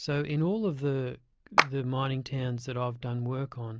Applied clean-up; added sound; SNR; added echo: none; Clapping; 1 dB; none.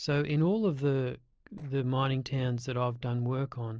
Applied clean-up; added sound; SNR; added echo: neural separator model SepFormer DNS4.